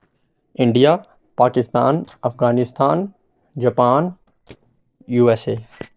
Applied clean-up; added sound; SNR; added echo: neural separator model SepFormer DNS4.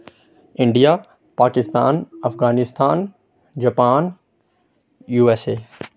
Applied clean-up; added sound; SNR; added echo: none; none; none; none.